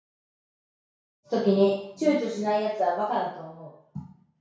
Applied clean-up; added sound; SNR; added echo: none; none; none; reverberation time 0.6 s.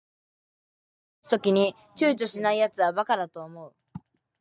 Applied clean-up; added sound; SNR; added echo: none; none; none; none.